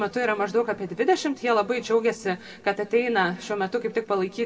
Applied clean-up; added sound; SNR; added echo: none; none; none; reverberation time 0.9 s.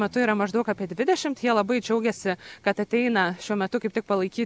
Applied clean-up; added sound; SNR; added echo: none; none; none; none.